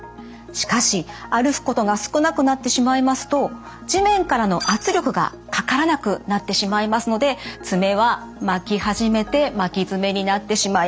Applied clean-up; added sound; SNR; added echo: none; none; none; none.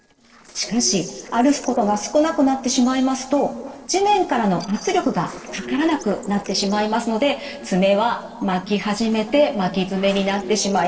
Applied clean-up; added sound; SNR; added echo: neural separator model SepFormer DNS4.